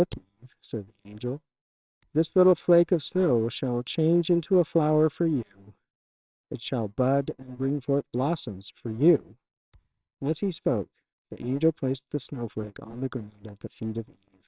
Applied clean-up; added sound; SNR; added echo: neural separator model SepFormer WHAMR!.